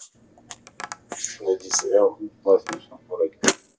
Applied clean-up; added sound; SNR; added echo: none; Tap; 17 dB; reverberation time 0.1 s.